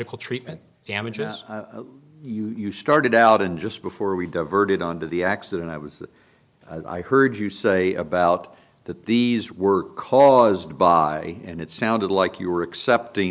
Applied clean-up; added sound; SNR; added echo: none; none; none; none.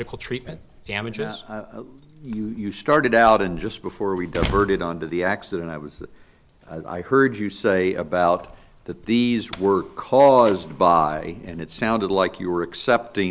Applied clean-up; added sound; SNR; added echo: none; Slam; 17 dB; none.